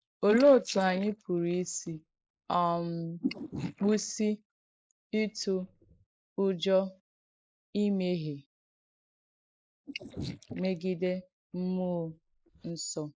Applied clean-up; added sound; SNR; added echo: neural mask model Resemble Enhance denoiser.